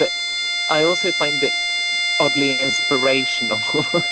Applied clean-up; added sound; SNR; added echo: none; Bowed string instrument; -2 dB; none.